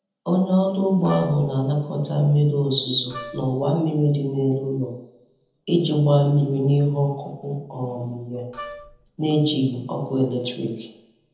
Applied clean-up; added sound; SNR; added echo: none; Wind instrument, woodwind instrument; 16 dB; reverberation time 0.8 s.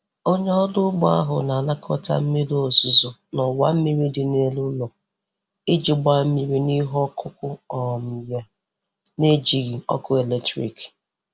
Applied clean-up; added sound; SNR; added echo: none; none; none; none.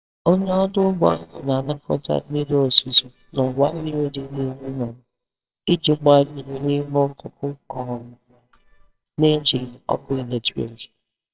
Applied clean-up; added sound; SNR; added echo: neural separator model SepFormer WHAMR!.